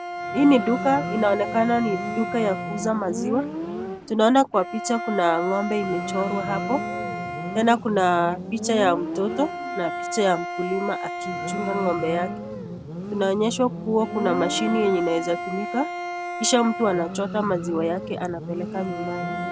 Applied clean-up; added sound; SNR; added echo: none; Motorcycle + Bowed string instrument; 6 dB; none.